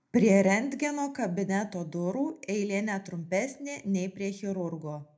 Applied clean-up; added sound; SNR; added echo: none; none; none; reverberation time 0.2 s.